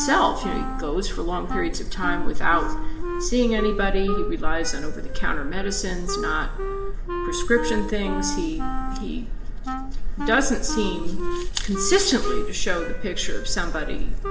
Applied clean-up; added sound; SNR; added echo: none; Wind instrument, woodwind instrument; 11 dB; reverberation time 1.1 s.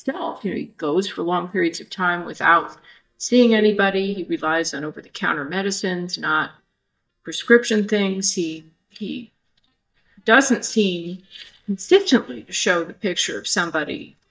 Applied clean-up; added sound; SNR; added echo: neural mask model DeepFilterNet 3.